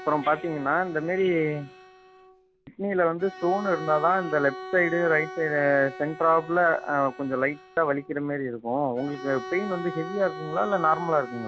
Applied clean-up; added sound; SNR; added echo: none; Bowed string instrument; 14 dB; none.